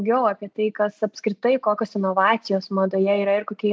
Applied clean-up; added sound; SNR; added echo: none; none; none; none.